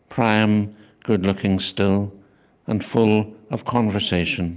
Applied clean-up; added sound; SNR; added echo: none; none; none; none.